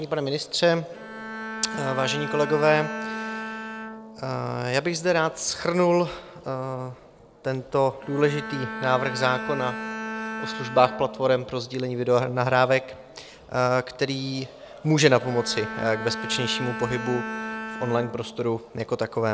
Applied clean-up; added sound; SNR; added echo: none; Bowed string instrument; 10 dB; none.